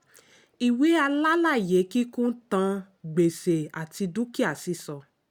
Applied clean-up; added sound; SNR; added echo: none; none; none; none.